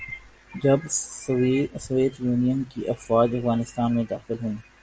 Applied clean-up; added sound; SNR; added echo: none; none; none; none.